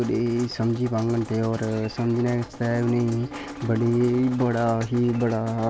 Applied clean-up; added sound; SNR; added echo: none; Drip; 17 dB; none.